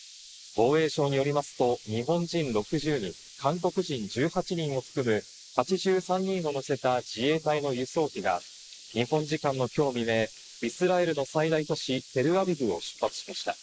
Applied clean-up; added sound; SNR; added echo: neural mask model Resemble Enhance denoiser.